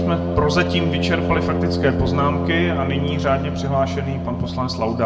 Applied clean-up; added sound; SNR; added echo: none; Brass instrument; 1 dB; reverberation time 1.3 s.